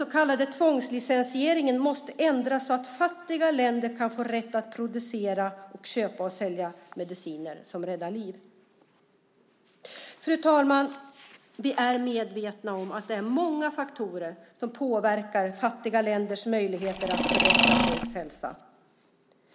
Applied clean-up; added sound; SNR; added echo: none; Mechanisms; -3 dB; none.